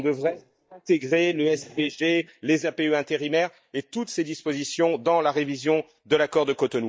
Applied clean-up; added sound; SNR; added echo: neural mask model DeepFilterNet 3.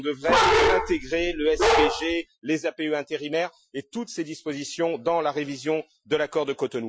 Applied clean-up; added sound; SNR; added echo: classical method Wiener filter.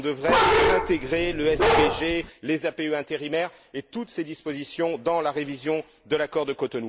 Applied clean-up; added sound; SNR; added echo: none; Bark; -5 dB; none.